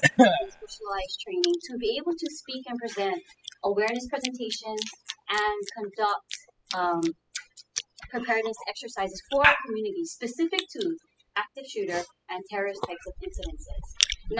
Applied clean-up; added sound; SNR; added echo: classical method spectral subtraction.